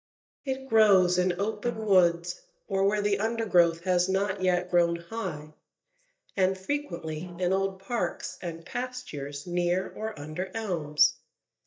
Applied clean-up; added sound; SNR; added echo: neural mask model DeepFilterNet 3.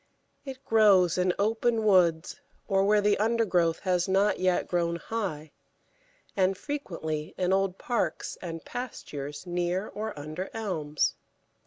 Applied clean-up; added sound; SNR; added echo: none; none; none; none.